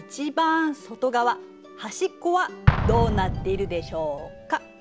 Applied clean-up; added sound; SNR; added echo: none; Explosion; 3 dB; none.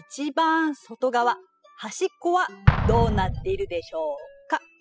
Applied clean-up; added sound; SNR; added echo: classical method spectral subtraction.